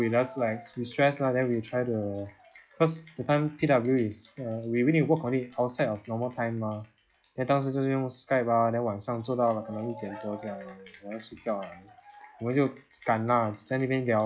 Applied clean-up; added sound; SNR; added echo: classical method log-MMSE.